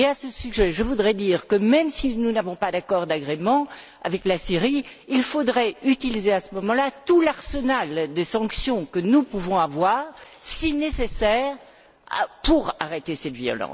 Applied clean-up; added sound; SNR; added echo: none; none; none; none.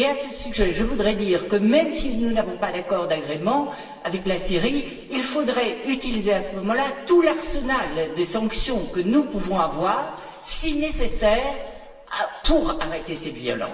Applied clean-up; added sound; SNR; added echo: none; none; none; reverberation time 1.4 s.